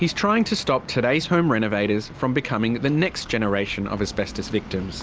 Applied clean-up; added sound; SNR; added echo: none; none; none; none.